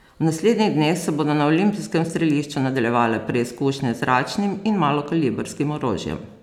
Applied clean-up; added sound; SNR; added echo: none; none; none; none.